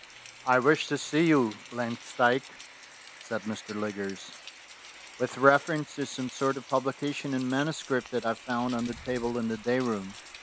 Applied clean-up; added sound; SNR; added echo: none; Rain; 18 dB; none.